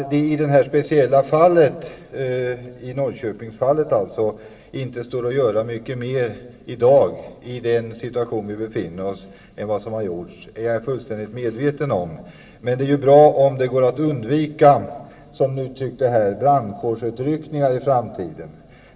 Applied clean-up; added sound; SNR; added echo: none; none; none; reverberation time 2.2 s.